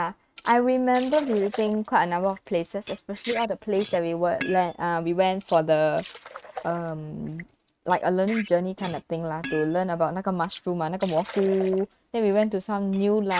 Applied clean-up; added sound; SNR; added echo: neural mask model RNNoise.